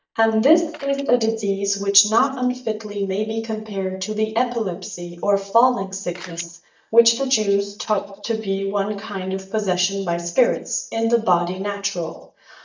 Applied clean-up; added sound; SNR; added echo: neural mask model DeepFilterNet 3.